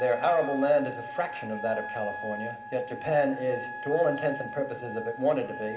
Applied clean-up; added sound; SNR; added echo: none; Wind instrument, woodwind instrument; 10 dB; reverberation time 0.8 s.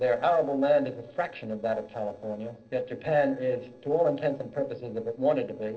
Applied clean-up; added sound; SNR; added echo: neural separator model SepFormer DNS4.